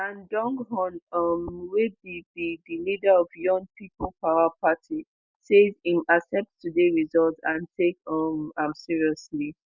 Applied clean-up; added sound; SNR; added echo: none; none; none; none.